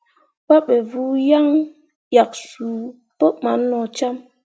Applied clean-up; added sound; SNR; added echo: none; none; none; none.